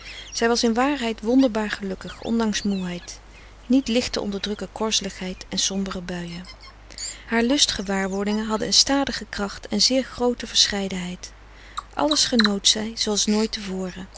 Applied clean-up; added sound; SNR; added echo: none; Bird vocalization, bird call, bird song; 15 dB; none.